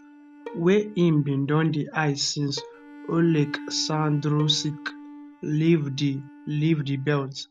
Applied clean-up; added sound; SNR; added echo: none; Bowed string instrument + Bowed string instrument; 18 dB; none.